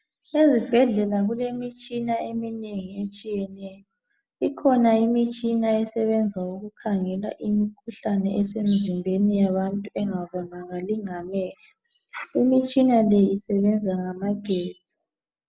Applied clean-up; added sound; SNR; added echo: none; none; none; none.